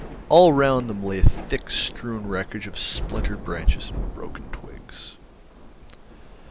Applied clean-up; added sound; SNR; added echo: none; Thunder / Rain; 12 dB; none.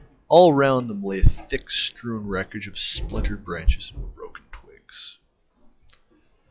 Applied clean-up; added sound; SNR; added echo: classical method log-MMSE.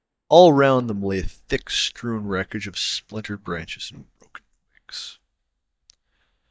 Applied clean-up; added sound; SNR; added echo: neural mask model DeepFilterNet 3.